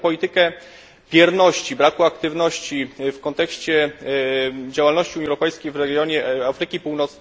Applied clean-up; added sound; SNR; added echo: none; none; none; none.